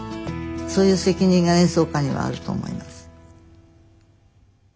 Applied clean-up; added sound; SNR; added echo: none; none; none; none.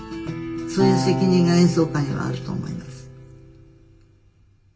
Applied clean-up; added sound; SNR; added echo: none; Acoustic guitar; 7 dB; reverberation time 0.2 s.